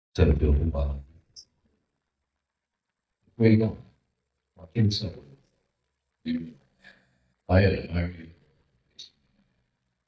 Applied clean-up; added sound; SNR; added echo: neural mask model DeepFilterNet 3.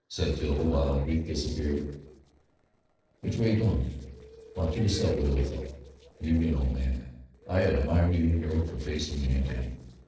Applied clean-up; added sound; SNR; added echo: neural separator model SepFormer DNS4.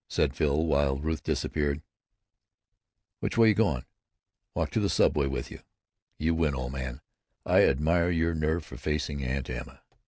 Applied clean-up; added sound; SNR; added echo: none; none; none; none.